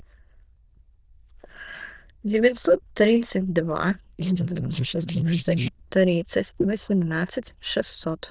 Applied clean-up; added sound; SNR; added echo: neural diffusion model UNIVERSE++.